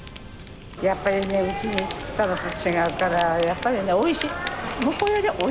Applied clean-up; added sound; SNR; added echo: none; Fire; 12 dB; none.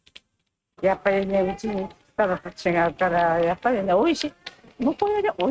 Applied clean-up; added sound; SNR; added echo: neural mask model RNNoise.